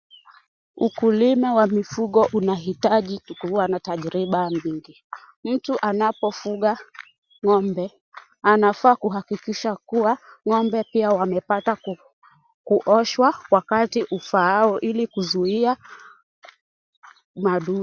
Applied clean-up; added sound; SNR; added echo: none; none; none; none.